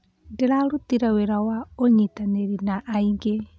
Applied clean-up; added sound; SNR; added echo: none; none; none; none.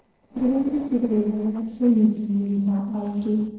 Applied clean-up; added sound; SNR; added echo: neural separator model SepFormer DNS4.